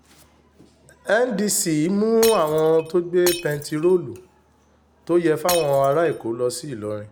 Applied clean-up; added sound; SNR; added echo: none; Shatter; 11 dB; none.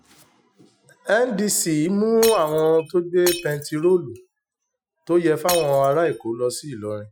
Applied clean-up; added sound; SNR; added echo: classical method Wiener filter.